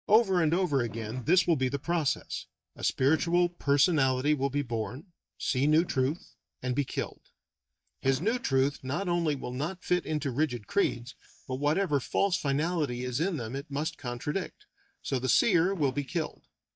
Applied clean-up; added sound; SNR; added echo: neural mask model DeepFilterNet 3.